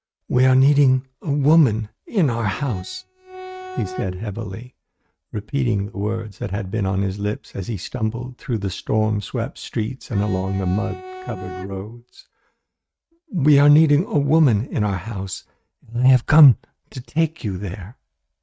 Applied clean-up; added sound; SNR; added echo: neural mask model RNNoise.